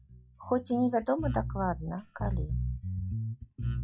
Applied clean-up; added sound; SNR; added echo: classical method log-MMSE.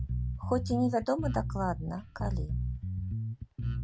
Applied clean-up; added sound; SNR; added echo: none; Bass guitar; 0 dB; none.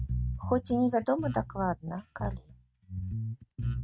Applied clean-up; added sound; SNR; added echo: neural mask model RNNoise.